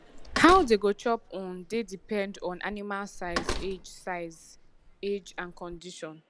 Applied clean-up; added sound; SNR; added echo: none; Slam; 10 dB; none.